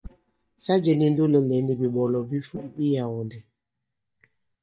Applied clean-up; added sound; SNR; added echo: neural mask model DeepFilterNet 3.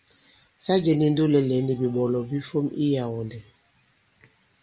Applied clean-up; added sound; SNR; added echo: none; none; none; none.